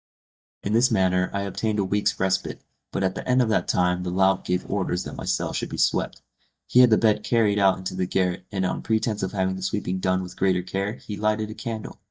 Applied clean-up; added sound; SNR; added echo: neural mask model DeepFilterNet 3.